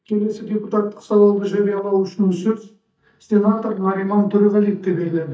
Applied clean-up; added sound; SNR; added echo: neural mask model DeepFilterNet 3.